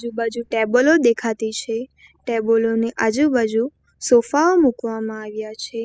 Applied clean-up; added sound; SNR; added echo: classical method spectral subtraction.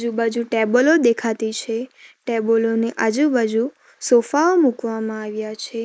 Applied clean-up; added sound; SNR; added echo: neural mask model Resemble Enhance denoiser.